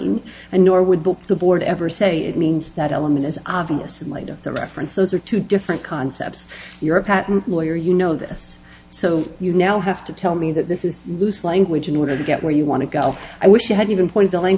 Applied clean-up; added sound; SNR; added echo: none; none; none; none.